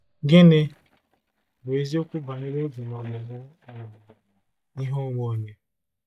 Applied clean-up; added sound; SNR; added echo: neural mask model DeepFilterNet 3.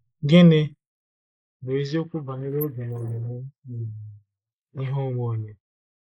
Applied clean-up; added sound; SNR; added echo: neural mask model Resemble Enhance denoiser.